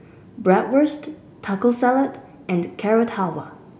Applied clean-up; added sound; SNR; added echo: none; none; none; none.